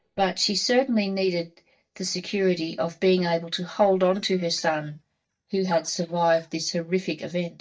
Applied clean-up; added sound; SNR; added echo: neural mask model DeepFilterNet 3.